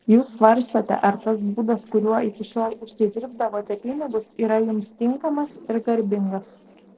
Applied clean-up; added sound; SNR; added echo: neural separator model SepFormer DNS4.